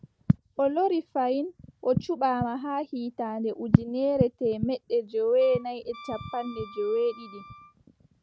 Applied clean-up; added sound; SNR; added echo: none; Wind instrument, woodwind instrument; 19 dB; none.